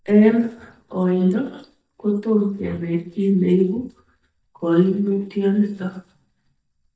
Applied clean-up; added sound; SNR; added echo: neural mask model DeepFilterNet 3.